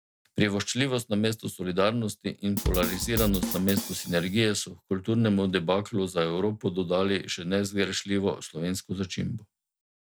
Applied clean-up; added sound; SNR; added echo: none; Drum kit; 4 dB; none.